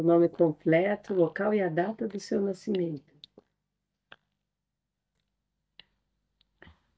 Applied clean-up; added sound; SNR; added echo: neural mask model DeepFilterNet 3.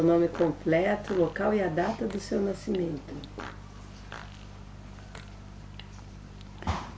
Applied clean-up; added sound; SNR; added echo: none; Fart; 19 dB; none.